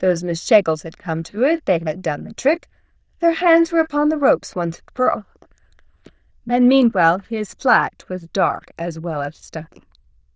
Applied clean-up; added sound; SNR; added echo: neural diffusion model UNIVERSE++.